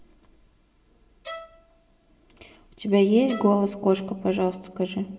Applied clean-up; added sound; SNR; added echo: none; Bowed string instrument; 19 dB; reverberation time 0.9 s.